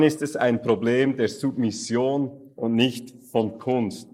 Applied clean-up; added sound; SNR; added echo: neural mask model Resemble Enhance denoiser.